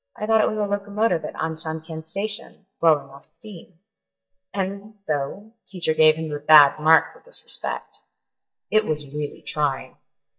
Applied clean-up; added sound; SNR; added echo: neural mask model DeepFilterNet 3.